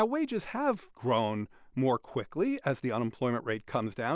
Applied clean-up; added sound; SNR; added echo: none; none; none; none.